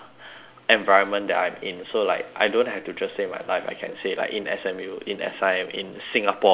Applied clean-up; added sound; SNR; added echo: none; none; none; none.